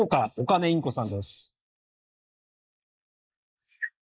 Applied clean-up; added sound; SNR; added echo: neural mask model Resemble Enhance denoiser.